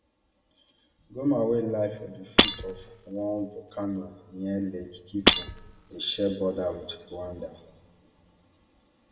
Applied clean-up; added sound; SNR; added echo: none; Shatter; -4 dB; reverberation time 1.3 s.